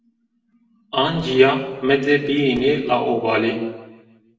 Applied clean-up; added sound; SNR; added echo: none; none; none; reverberation time 1.1 s.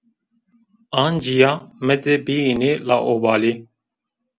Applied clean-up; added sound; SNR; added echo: none; none; none; none.